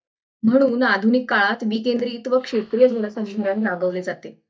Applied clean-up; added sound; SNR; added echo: neural mask model DeepFilterNet 3.